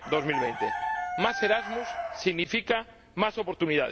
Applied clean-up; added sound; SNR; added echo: none; Chicken, rooster; 5 dB; none.